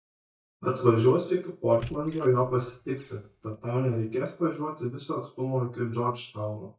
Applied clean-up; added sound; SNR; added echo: neural mask model DeepFilterNet 3.